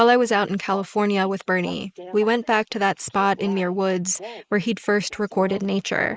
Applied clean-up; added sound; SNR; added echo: neural mask model Resemble Enhance denoiser.